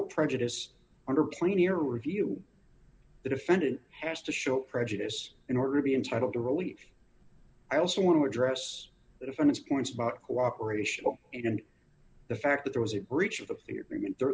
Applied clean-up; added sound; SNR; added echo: none; none; none; none.